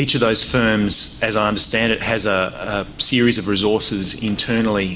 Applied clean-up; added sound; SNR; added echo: none; none; none; none.